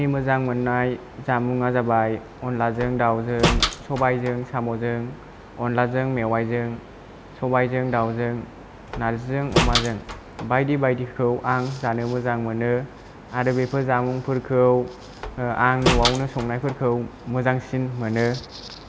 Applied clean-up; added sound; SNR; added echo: none; Slam; 6 dB; none.